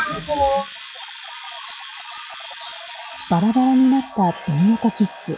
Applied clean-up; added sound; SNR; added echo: classical method log-MMSE.